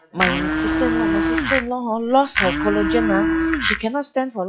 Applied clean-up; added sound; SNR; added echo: classical method log-MMSE.